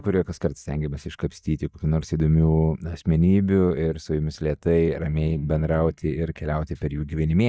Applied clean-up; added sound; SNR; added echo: neural mask model DeepFilterNet 3.